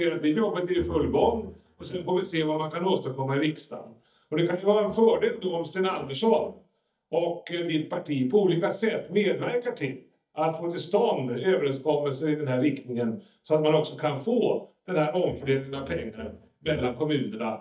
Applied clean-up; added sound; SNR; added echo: neural mask model DeepFilterNet 3.